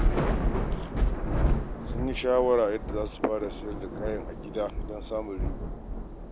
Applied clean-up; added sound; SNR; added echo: none; Thunder / Rain; -2 dB; none.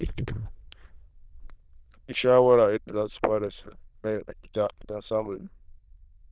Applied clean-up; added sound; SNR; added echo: neural diffusion model UNIVERSE++.